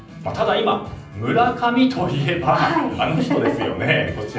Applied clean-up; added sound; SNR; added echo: none; Engine; 19 dB; reverberation time 0.6 s.